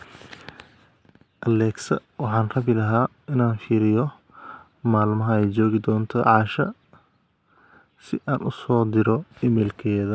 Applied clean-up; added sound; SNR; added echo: none; none; none; none.